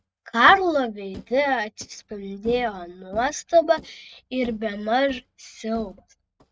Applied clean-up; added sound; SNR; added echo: neural mask model RNNoise.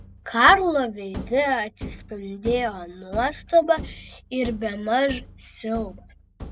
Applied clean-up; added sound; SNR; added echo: none; Thump, thud; 15 dB; none.